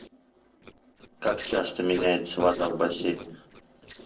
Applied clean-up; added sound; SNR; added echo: neural separator model SepFormer DNS4.